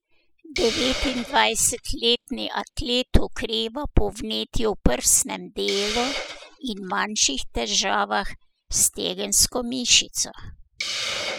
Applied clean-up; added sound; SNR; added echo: classical method spectral subtraction.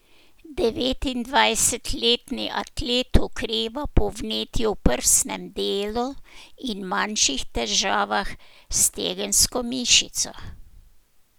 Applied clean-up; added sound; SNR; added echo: none; none; none; none.